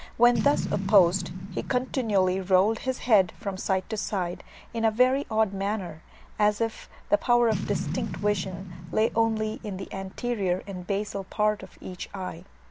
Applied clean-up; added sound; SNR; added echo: none; Boom; 11 dB; none.